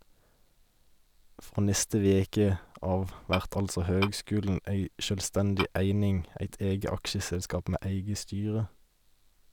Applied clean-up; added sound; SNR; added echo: none; Tap / Glass; 6 dB; none.